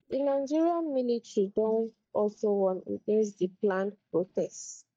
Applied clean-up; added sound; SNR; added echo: neural mask model DeepFilterNet 3.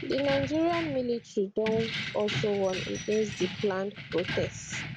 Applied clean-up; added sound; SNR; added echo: none; Keys jangling; 7 dB; none.